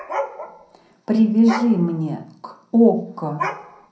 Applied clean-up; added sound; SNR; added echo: none; Dog; 11 dB; reverberation time 0.6 s.